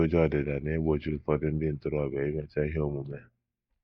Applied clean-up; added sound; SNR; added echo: neural mask model DeepFilterNet 3.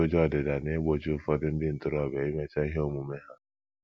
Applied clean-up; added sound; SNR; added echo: none; none; none; none.